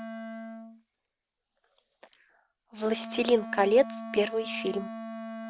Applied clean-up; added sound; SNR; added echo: none; Wind instrument, woodwind instrument; 10 dB; none.